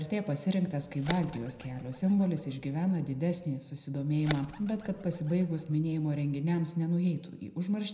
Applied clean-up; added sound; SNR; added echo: none; Bird; 15 dB; reverberation time 0.8 s.